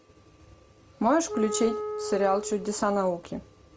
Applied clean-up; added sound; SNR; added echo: none; Wind instrument, woodwind instrument; 8 dB; none.